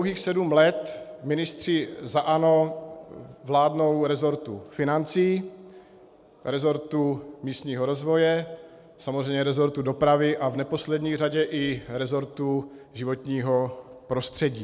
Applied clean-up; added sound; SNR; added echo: none; none; none; none.